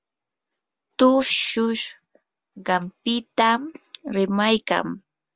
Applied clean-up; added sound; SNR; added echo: none; none; none; none.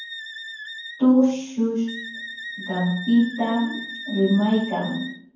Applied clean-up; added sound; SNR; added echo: none; Wind instrument, woodwind instrument; 13 dB; reverberation time 0.9 s.